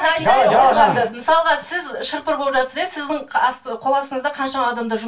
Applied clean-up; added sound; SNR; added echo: none; none; none; reverberation time 0.2 s.